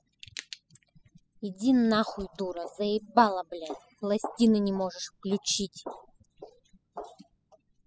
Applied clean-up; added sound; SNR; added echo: classical method spectral subtraction.